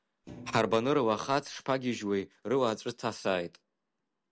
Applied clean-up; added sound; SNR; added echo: none; Thump, thud; 19 dB; none.